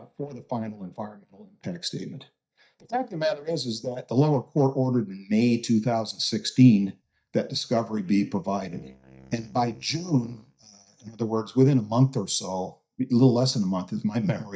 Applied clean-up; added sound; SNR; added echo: neural mask model DeepFilterNet 3.